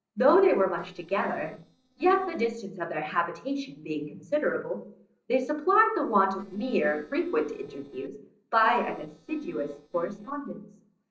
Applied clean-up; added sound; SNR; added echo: neural separator model SepFormer DNS4.